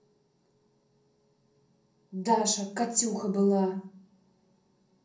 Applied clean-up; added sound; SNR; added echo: none; none; none; reverberation time 0.6 s.